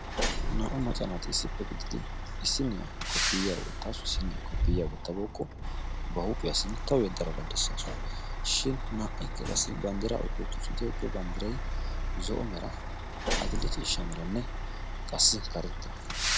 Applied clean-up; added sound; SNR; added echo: none; Truck; -2 dB; none.